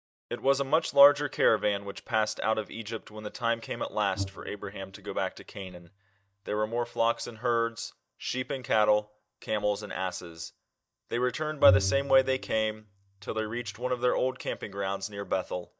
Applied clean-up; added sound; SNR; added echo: neural mask model DeepFilterNet 3.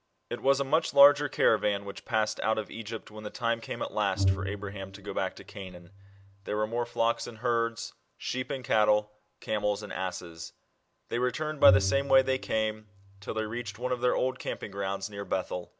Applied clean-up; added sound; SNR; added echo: none; Bowed string instrument; 5 dB; none.